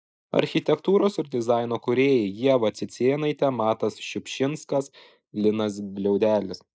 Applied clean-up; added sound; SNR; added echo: neural mask model Resemble Enhance denoiser.